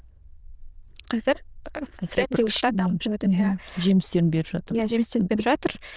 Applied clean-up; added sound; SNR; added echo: neural diffusion model UNIVERSE++.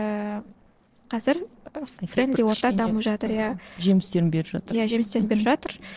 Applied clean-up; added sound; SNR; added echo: neural separator model SepFormer DNS4.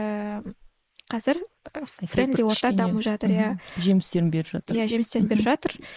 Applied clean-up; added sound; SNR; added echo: neural mask model Resemble Enhance denoiser.